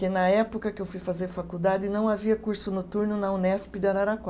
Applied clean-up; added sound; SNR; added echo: none; none; none; none.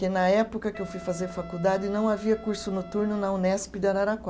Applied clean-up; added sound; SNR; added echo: none; Wind instrument, woodwind instrument; 18 dB; none.